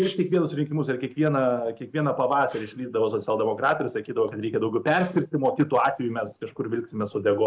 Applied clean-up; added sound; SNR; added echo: neural mask model Resemble Enhance denoiser.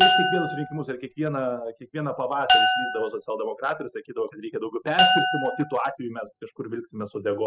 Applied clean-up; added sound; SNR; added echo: classical method spectral subtraction.